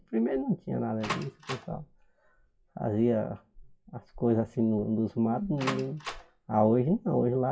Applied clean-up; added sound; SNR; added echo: classical method WPE with log-MMSE.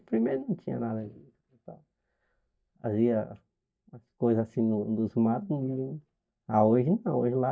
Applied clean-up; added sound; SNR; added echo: neural mask model DeepFilterNet 3.